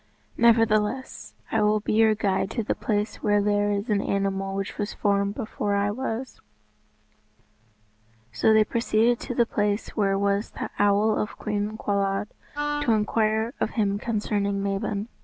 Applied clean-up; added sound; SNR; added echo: none; Wind instrument, woodwind instrument; 7 dB; none.